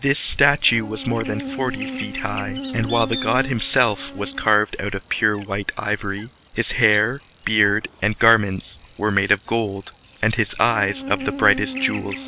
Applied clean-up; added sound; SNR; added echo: none; Buzz; 12 dB; none.